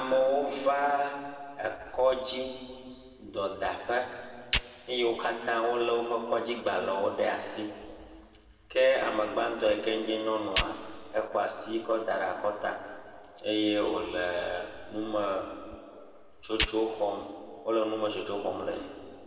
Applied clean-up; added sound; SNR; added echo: none; Fire; 13 dB; reverberation time 2.1 s.